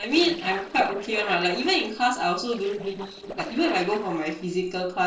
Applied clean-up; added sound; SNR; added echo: neural separator model SepFormer DNS4.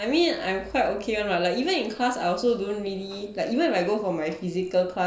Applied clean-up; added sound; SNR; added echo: none; none; none; none.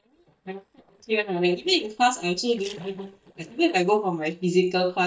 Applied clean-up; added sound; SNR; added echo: neural mask model DeepFilterNet 3.